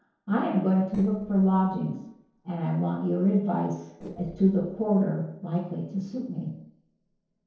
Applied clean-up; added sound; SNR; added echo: neural separator model SepFormer DNS4.